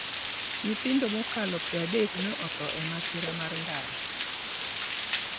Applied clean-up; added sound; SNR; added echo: none; Water; -5 dB; none.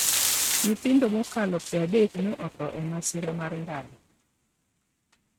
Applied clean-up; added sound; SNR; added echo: neural mask model RNNoise.